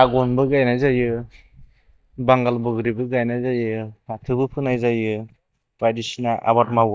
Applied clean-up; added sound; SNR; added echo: neural mask model DeepFilterNet 3.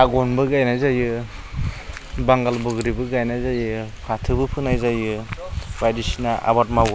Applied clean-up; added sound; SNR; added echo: none; none; none; none.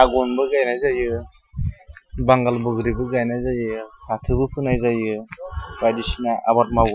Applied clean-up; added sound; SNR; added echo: classical method Wiener filter.